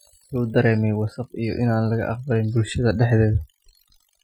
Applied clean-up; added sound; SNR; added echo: classical method Wiener filter.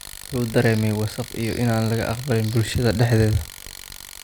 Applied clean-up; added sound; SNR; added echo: none; Tools; 16 dB; none.